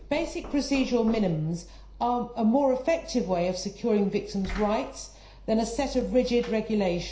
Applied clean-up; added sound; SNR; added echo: none; Knock; 16 dB; reverberation time 0.5 s.